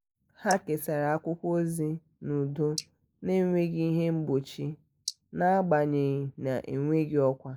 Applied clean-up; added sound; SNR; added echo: neural mask model Resemble Enhance denoiser.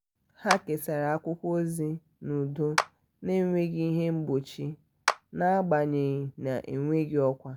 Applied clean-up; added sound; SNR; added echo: none; Clapping; 7 dB; none.